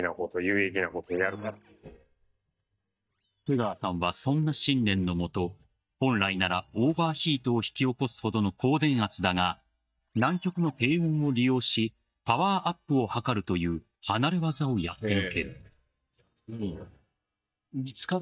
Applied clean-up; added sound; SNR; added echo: neural mask model DeepFilterNet 3.